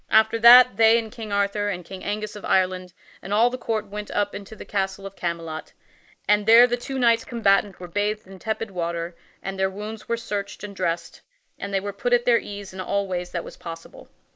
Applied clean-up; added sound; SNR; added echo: neural mask model Resemble Enhance denoiser.